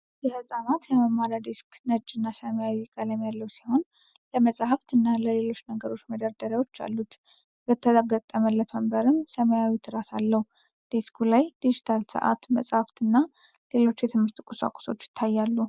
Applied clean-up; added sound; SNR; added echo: none; none; none; none.